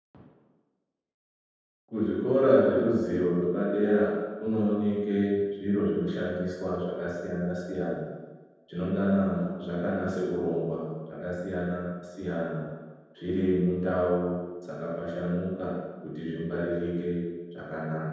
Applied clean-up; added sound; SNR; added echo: none; none; none; reverberation time 1.2 s.